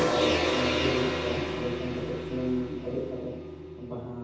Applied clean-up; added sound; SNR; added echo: none; Gong; -3 dB; reverberation time 0.8 s.